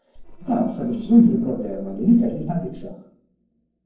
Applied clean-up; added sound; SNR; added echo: neural separator model SepFormer DNS4.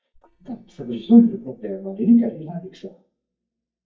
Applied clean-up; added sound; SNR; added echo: neural mask model DeepFilterNet 3.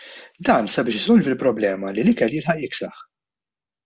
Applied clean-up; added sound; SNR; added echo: none; none; none; none.